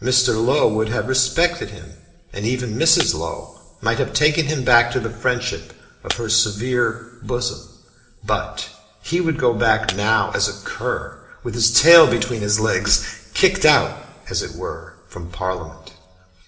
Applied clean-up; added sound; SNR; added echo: none; Shatter; 17 dB; reverberation time 1.2 s.